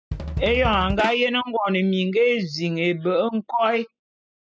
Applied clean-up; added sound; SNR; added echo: classical method spectral subtraction.